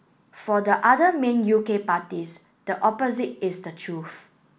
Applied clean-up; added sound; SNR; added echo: none; none; none; none.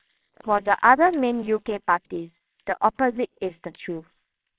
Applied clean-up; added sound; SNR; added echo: neural separator model SepFormer WHAMR!.